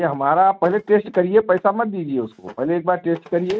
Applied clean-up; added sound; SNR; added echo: neural mask model RNNoise.